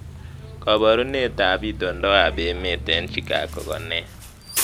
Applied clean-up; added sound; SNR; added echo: none; Bus; 9 dB; none.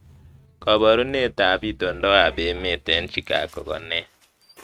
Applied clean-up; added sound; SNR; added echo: neural mask model RNNoise.